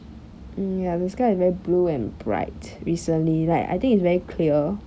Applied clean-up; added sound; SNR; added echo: none; none; none; none.